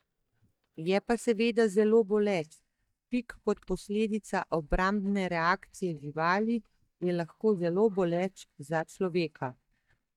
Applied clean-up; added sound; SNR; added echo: neural mask model DeepFilterNet 3.